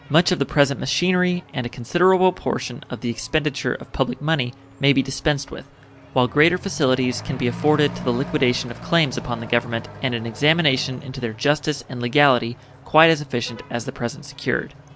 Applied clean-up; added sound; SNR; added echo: none; Accelerating, revving, vroom / Truck; 17 dB; none.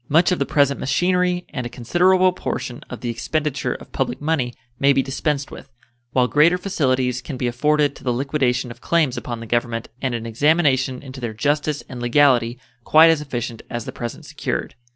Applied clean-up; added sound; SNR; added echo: none; none; none; none.